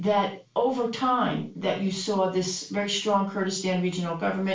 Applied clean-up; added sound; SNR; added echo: none; none; none; reverberation time 0.3 s.